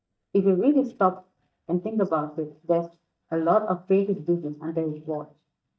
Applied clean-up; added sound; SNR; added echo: neural mask model DeepFilterNet 3.